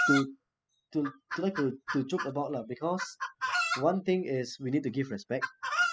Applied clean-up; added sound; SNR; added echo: classical method spectral subtraction.